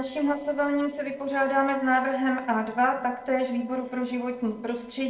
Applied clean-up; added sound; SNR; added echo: neural separator model SepFormer DNS4.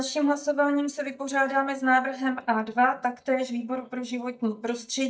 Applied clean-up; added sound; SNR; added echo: neural mask model DeepFilterNet 3.